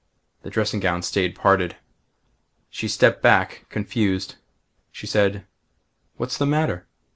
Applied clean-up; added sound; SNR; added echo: none; none; none; none.